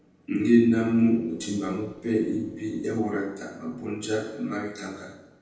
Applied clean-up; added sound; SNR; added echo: neural separator model SepFormer DNS4.